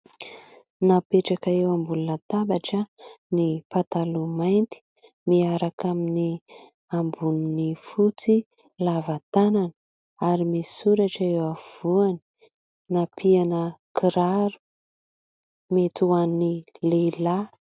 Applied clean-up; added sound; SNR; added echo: none; none; none; none.